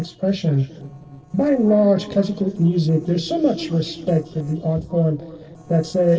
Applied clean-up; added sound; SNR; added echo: neural separator model SepFormer DNS4.